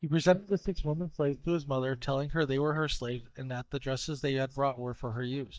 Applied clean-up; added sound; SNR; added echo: neural mask model DeepFilterNet 3.